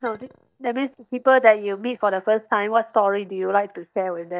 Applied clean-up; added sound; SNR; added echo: neural mask model DeepFilterNet 3.